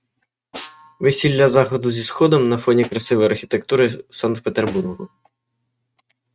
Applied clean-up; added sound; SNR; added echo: neural mask model RNNoise.